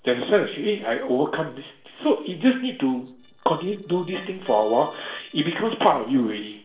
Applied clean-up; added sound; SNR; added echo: neural separator model SepFormer DNS4.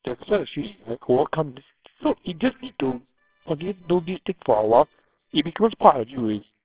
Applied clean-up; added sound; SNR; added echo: neural separator model SepFormer WHAMR!.